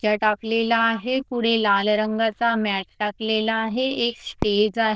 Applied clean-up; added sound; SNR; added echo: neural diffusion model UNIVERSE++.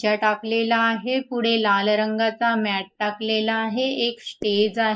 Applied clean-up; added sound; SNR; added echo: neural mask model Resemble Enhance denoiser.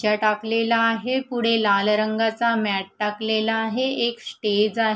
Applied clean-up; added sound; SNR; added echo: none; none; none; none.